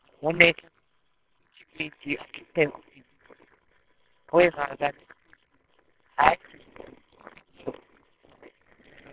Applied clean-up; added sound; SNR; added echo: neural separator model SepFormer WHAMR!.